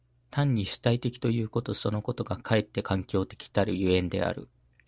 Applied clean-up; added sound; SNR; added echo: none; none; none; none.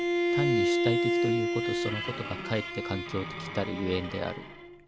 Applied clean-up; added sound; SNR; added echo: none; Bowed string instrument; -4 dB; none.